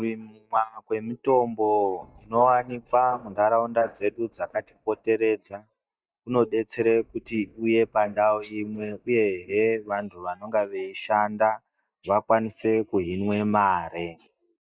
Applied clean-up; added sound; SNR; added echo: neural mask model DeepFilterNet 3.